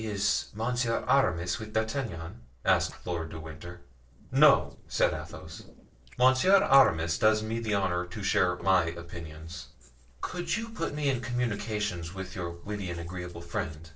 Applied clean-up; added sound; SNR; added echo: neural separator model SepFormer DNS4.